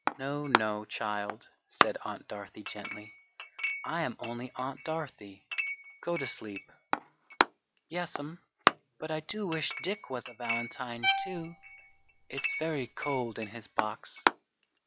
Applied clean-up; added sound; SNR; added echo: none; Bowed string instrument + Chink, clink; -2 dB; none.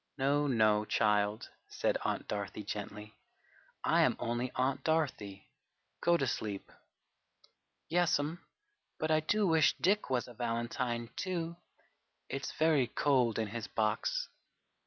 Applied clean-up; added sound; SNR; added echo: none; none; none; none.